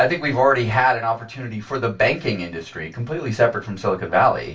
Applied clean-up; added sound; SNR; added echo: none; none; none; reverberation time 0.2 s.